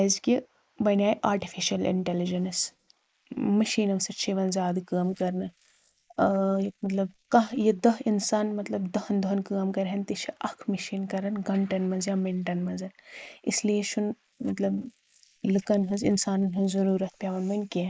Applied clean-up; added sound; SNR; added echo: neural mask model Resemble Enhance denoiser.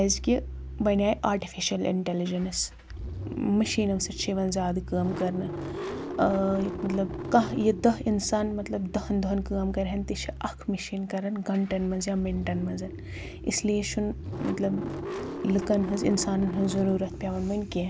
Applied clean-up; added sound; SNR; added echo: none; Engine starting / Car; 9 dB; none.